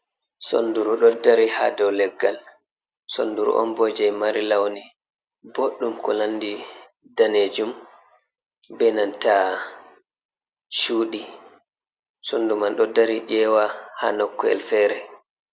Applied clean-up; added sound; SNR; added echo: none; none; none; none.